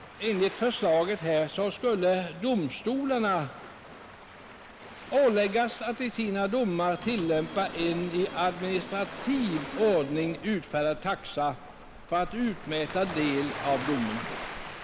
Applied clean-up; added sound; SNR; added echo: none; Waves, surf + Subway, metro, underground / Sliding door; 13 dB; none.